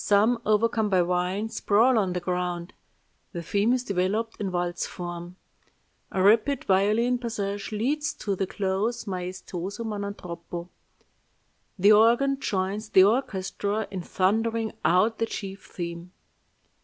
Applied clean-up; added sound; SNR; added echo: none; none; none; none.